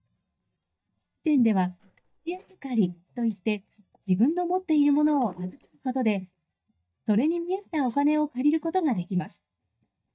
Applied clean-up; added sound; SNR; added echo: neural mask model DeepFilterNet 3.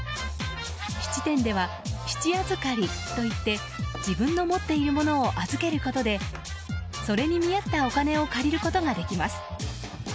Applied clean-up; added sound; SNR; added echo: none; none; none; none.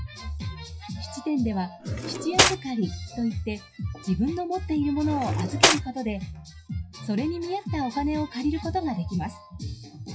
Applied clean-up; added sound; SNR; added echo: classical method WPE with log-MMSE.